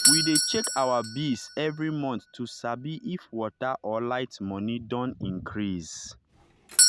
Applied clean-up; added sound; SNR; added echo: none; Doorbell; -2 dB; none.